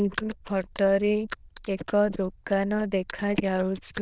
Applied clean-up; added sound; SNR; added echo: neural diffusion model UNIVERSE++.